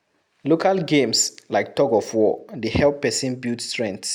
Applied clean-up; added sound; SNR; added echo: none; none; none; none.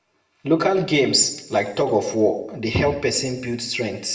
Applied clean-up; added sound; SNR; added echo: none; none; none; reverberation time 0.7 s.